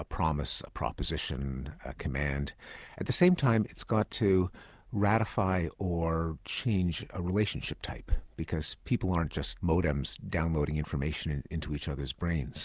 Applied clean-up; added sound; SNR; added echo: none; none; none; none.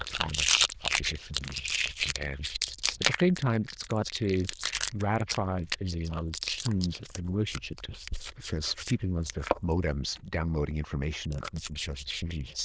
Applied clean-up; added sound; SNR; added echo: neural diffusion model UNIVERSE++.